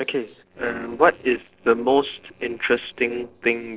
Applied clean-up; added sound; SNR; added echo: neural separator model SepFormer DNS4.